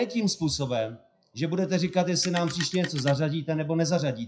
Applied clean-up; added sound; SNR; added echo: classical method WPE with log-MMSE.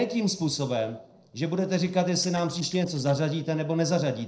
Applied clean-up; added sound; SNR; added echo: neural separator model SepFormer DNS4.